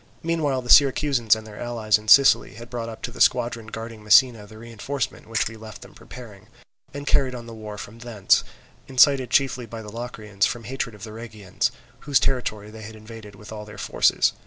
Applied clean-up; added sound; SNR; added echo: none; Ratchet, pawl; 6 dB; none.